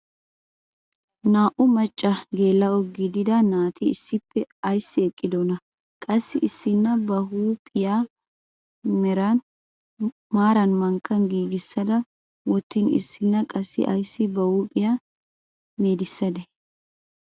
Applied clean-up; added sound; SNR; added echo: none; none; none; none.